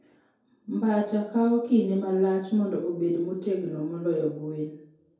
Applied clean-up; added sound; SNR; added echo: none; none; none; reverberation time 2.2 s.